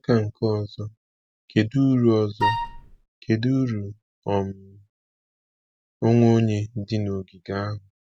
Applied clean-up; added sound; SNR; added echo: none; Wind instrument, woodwind instrument; 2 dB; none.